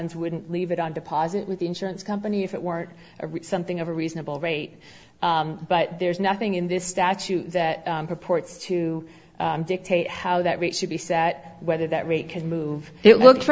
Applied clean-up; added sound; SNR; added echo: none; none; none; none.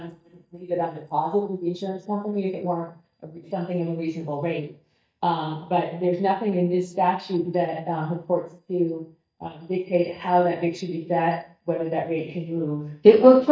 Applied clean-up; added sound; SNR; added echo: neural mask model DeepFilterNet 3.